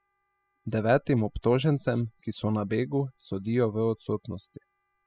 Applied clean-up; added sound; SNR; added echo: classical method spectral subtraction.